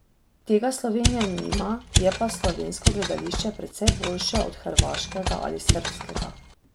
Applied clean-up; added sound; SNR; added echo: none; Mechanisms; -1 dB; none.